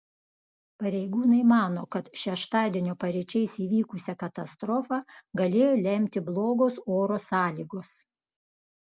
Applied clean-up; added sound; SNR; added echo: none; none; none; none.